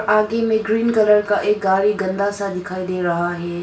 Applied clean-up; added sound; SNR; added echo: none; none; none; reverberation time 0.3 s.